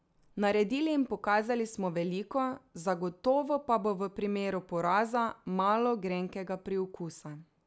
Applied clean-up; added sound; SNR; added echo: none; none; none; none.